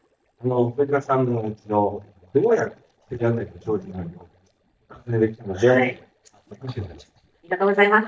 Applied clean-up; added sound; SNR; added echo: neural mask model DeepFilterNet 3.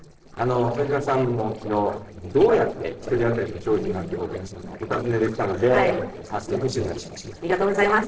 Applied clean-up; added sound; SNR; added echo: neural separator model SepFormer DNS4.